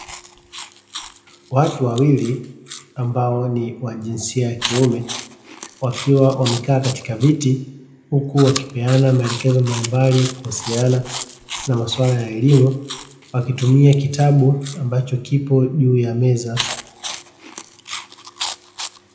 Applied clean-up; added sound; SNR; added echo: none; Chewing, mastication; 14 dB; reverberation time 0.7 s.